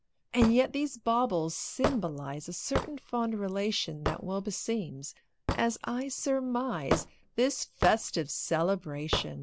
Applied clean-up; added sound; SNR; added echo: none; Hammer / Wood; 8 dB; none.